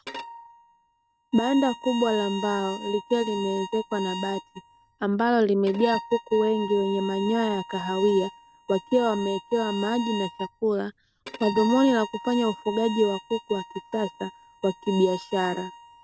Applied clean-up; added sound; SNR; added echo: neural mask model RNNoise.